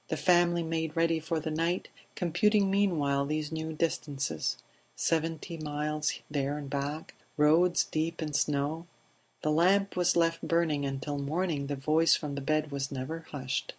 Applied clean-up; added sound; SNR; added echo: none; none; none; none.